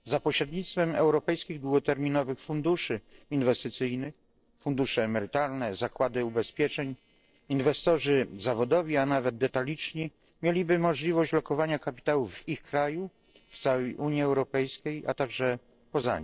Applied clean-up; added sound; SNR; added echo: neural separator model SepFormer DNS4.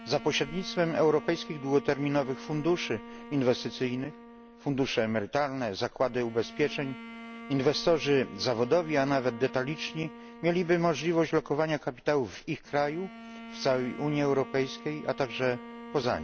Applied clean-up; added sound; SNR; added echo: none; Bowed string instrument; 16 dB; none.